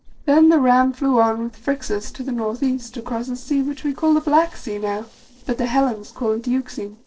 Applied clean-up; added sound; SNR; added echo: neural separator model SepFormer DNS4.